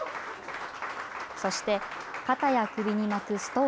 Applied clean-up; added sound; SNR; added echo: none; Applause; 7 dB; none.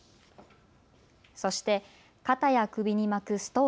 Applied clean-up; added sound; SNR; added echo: none; none; none; none.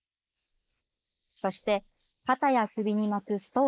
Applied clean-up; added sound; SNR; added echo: neural mask model Resemble Enhance denoiser.